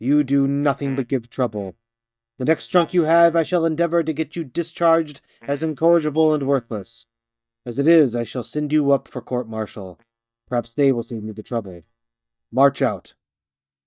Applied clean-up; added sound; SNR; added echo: neural mask model DeepFilterNet 3.